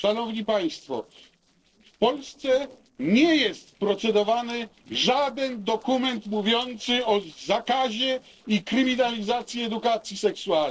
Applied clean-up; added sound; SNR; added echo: neural separator model SepFormer DNS4.